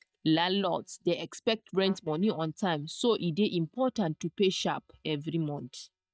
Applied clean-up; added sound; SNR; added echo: neural mask model DeepFilterNet 3.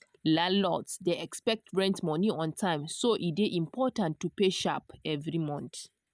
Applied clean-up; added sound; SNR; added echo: none; none; none; none.